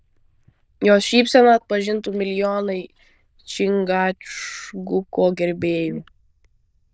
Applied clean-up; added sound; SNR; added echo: neural diffusion model UNIVERSE++.